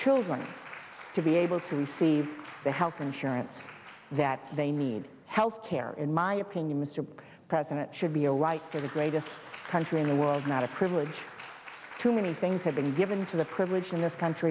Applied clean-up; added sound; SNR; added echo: none; Applause; 17 dB; none.